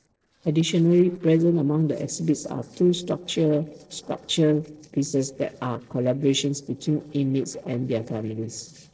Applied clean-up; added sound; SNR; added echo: neural separator model SepFormer DNS4.